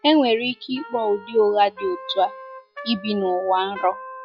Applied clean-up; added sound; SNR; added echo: classical method log-MMSE.